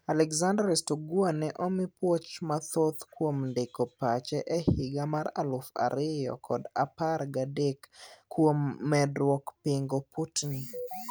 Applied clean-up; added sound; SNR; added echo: none; none; none; none.